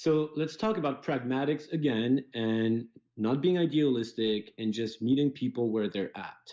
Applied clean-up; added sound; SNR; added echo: none; none; none; none.